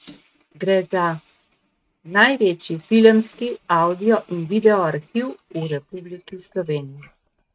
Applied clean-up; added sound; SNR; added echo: neural mask model RNNoise.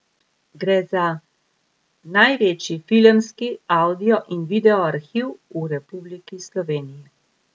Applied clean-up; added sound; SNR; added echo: none; none; none; none.